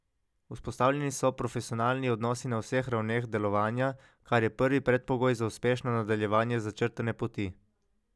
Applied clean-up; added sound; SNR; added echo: none; none; none; none.